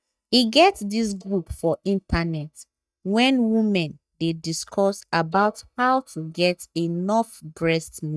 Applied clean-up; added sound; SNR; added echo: neural mask model DeepFilterNet 3.